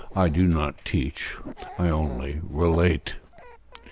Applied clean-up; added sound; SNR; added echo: none; Dog; 16 dB; none.